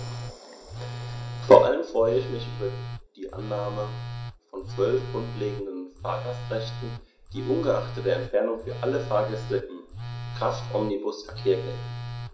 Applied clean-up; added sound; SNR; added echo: none; Telephone; 8 dB; reverberation time 0.5 s.